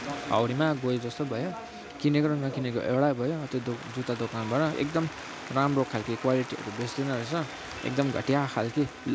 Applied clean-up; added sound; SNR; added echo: none; Applause; 16 dB; none.